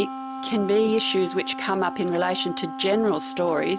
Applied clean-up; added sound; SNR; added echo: none; Wind instrument, woodwind instrument; 9 dB; none.